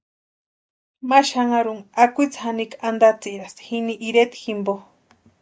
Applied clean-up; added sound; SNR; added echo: none; none; none; none.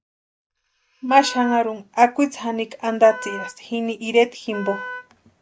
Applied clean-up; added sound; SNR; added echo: none; Wind instrument, woodwind instrument; 15 dB; none.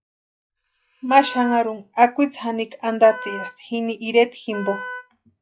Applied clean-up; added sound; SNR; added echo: classical method log-MMSE.